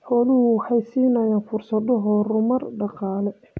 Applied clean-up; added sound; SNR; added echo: none; none; none; none.